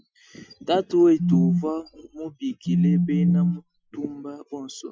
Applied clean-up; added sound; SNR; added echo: classical method Wiener filter.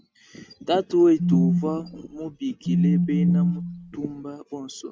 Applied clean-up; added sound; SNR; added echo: none; Telephone; -3 dB; none.